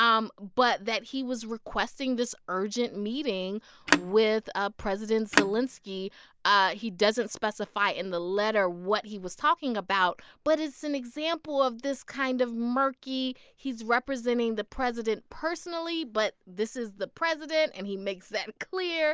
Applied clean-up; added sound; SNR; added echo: none; Telephone; 2 dB; none.